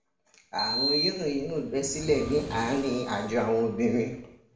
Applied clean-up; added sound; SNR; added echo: none; Sliding door; 7 dB; reverberation time 0.7 s.